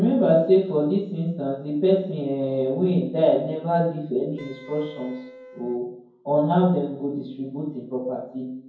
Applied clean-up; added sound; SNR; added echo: none; Wind instrument, woodwind instrument; 20 dB; reverberation time 0.9 s.